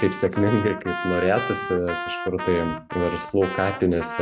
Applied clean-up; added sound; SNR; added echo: none; Trumpet; 8 dB; none.